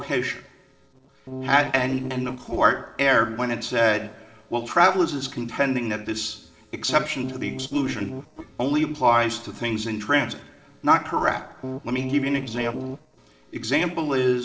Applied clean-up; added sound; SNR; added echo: neural separator model SepFormer DNS4.